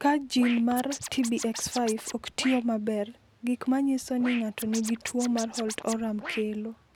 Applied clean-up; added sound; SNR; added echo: none; Scratching (performance technique); 12 dB; none.